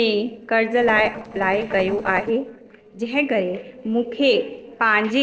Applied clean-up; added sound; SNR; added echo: neural separator model SepFormer DNS4.